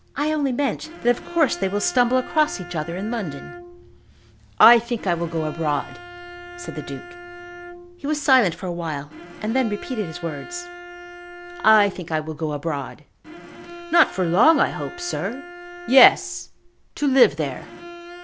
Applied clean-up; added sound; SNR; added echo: none; Bowed string instrument; 16 dB; none.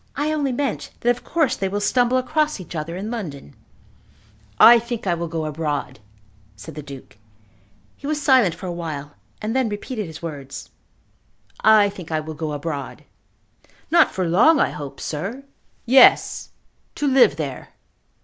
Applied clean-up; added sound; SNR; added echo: none; none; none; none.